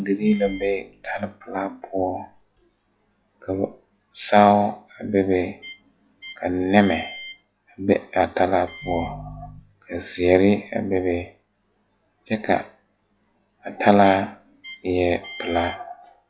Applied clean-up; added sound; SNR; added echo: classical method log-MMSE.